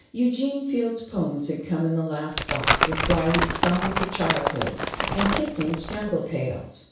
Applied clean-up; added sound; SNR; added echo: none; Crumpling, crinkling; -1 dB; reverberation time 0.7 s.